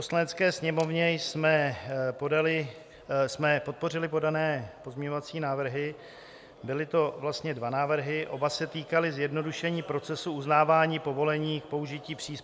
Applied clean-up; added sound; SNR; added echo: none; none; none; none.